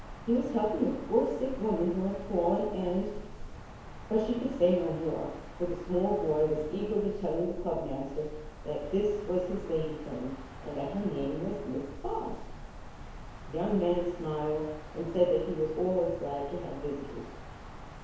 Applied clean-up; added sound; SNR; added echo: none; Wind; 11 dB; reverberation time 1.0 s.